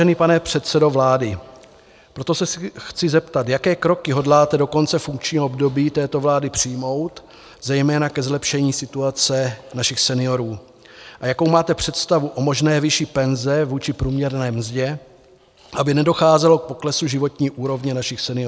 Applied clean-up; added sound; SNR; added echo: none; none; none; none.